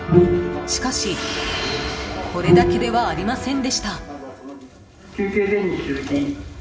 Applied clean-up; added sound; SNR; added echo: none; Bowed string instrument; -3 dB; reverberation time 1.0 s.